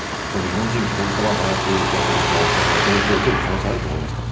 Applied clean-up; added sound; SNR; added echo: none; Truck; -3 dB; reverberation time 0.5 s.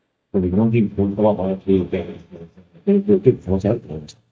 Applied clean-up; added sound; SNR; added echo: neural mask model DeepFilterNet 3.